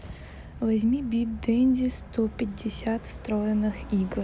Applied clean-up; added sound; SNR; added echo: none; none; none; none.